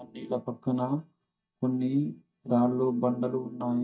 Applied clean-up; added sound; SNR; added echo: neural mask model DeepFilterNet 3.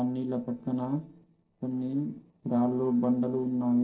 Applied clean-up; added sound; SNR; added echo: neural separator model SepFormer DNS4.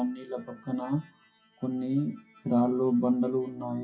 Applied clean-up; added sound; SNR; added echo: classical method WPE with log-MMSE.